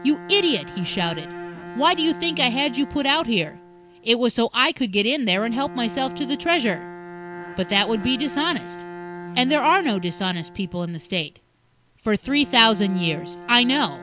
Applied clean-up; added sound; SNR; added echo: none; Bowed string instrument; 14 dB; none.